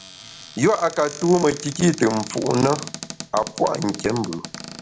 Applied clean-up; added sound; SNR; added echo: none; Cupboard open or close; 13 dB; none.